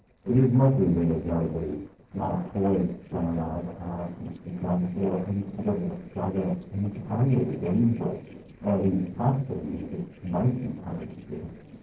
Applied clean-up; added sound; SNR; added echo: neural separator model SepFormer DNS4.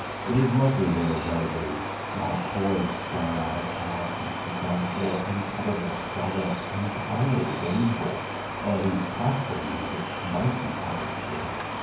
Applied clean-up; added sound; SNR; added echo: none; Cricket; 4 dB; reverberation time 0.9 s.